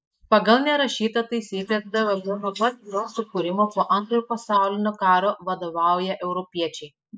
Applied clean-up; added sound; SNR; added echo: neural mask model Resemble Enhance denoiser.